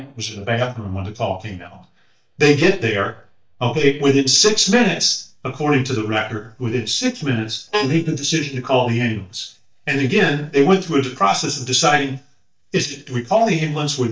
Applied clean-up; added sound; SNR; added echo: neural mask model DeepFilterNet 3.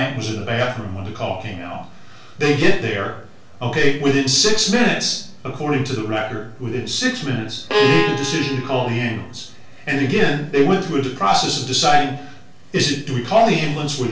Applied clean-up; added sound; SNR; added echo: none; Bowed string instrument; 3 dB; reverberation time 0.3 s.